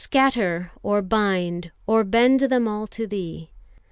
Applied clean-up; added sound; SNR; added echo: none; none; none; none.